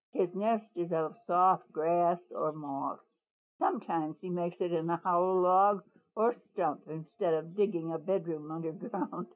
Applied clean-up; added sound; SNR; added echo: none; none; none; none.